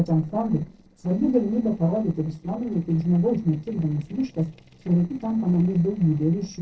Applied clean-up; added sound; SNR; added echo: neural separator model SepFormer DNS4.